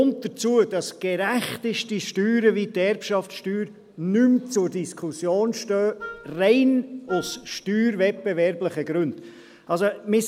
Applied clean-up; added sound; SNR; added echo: none; Wind instrument, woodwind instrument; 17 dB; none.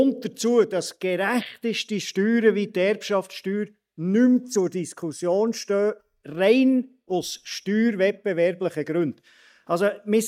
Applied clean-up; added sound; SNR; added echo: neural mask model DeepFilterNet 3.